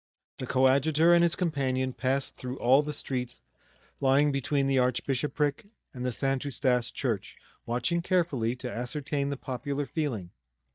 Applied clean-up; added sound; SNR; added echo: neural mask model DeepFilterNet 3.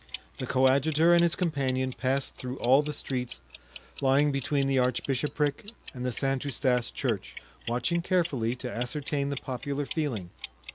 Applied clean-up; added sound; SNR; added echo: none; Clock; 17 dB; none.